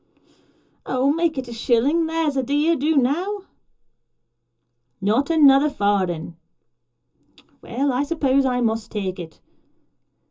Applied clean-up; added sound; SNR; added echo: none; none; none; reverberation time 0.2 s.